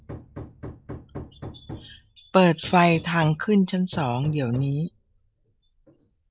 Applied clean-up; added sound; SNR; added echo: none; Hammer; 17 dB; none.